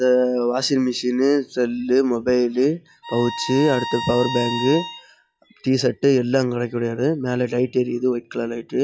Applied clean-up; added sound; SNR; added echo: classical method log-MMSE.